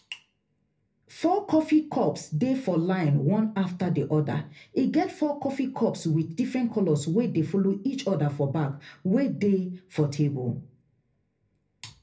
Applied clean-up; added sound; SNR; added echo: none; none; none; reverberation time 0.3 s.